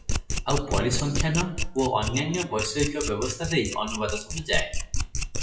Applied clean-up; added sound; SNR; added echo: classical method WPE with log-MMSE.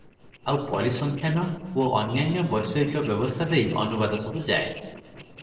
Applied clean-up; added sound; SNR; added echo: neural separator model SepFormer DNS4.